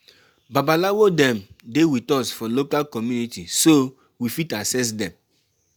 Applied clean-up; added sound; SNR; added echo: none; none; none; none.